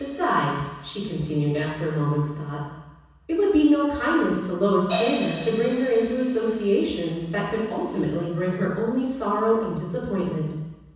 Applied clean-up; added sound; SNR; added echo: none; Crash cymbal; 15 dB; reverberation time 1.1 s.